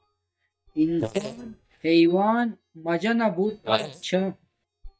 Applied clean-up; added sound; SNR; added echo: neural mask model DeepFilterNet 3.